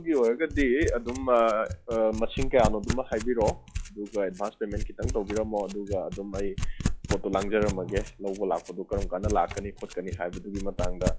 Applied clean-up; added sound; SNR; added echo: classical method log-MMSE.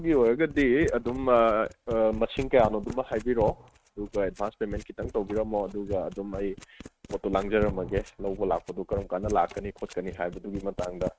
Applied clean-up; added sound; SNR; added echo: neural mask model RNNoise.